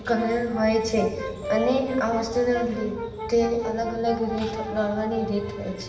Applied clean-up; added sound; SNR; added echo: none; Brass instrument; 10 dB; reverberation time 1.2 s.